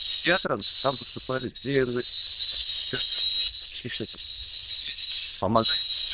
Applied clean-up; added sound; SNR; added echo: neural diffusion model UNIVERSE++.